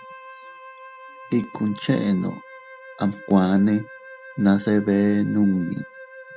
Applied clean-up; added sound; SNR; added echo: none; Wind instrument, woodwind instrument; 19 dB; none.